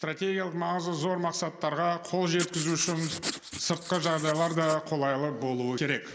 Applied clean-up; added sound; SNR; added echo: neural mask model Resemble Enhance denoiser.